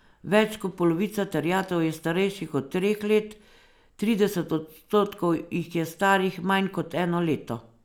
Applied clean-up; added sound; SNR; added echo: none; none; none; none.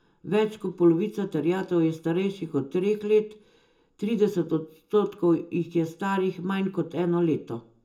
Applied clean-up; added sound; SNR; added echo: none; none; none; reverberation time 0.2 s.